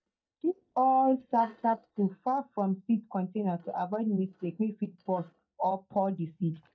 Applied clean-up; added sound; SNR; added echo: neural mask model DeepFilterNet 3.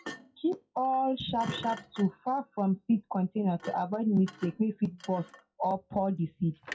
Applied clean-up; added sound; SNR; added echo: classical method WPE with log-MMSE.